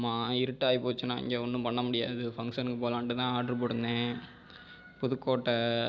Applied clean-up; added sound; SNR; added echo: none; none; none; none.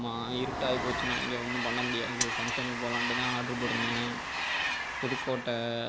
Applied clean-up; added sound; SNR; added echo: none; Train + Mechanisms; -1 dB; none.